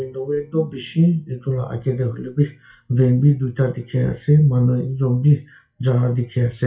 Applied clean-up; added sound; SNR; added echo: classical method WPE with log-MMSE.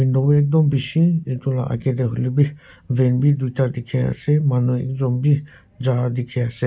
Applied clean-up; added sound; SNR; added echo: none; none; none; none.